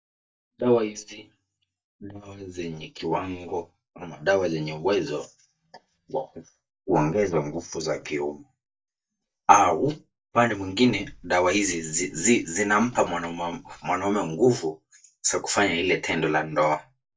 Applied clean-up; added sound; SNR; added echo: neural mask model DeepFilterNet 3.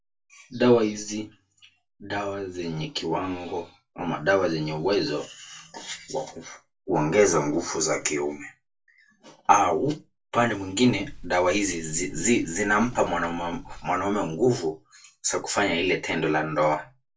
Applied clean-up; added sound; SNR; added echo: none; Walk, footsteps; 15 dB; reverberation time 0.2 s.